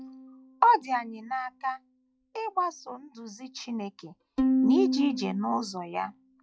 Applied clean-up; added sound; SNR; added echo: classical method log-MMSE.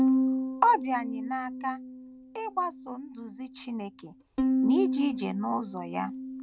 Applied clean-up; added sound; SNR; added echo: none; Bowed string instrument; 0 dB; none.